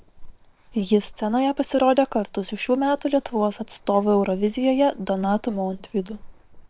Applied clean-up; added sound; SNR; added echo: neural separator model SepFormer WHAM!.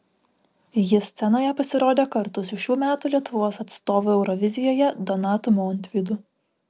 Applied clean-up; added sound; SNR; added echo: none; none; none; none.